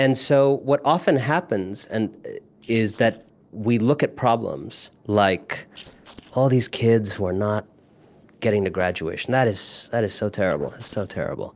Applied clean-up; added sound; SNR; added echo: neural separator model SepFormer DNS4.